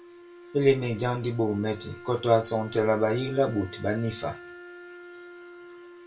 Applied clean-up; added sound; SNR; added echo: none; Wind instrument, woodwind instrument; 17 dB; reverberation time 0.2 s.